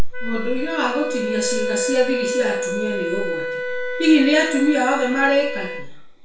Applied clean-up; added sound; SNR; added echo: none; Wind instrument, woodwind instrument; 6 dB; reverberation time 0.5 s.